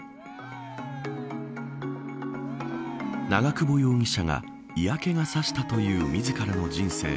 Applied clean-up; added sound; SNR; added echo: none; Cheering; 19 dB; none.